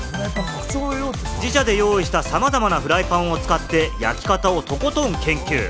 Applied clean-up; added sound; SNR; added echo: none; none; none; none.